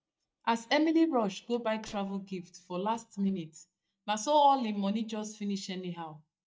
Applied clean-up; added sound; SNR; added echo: neural mask model DeepFilterNet 3.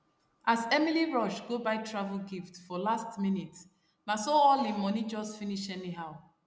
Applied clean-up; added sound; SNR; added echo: none; none; none; none.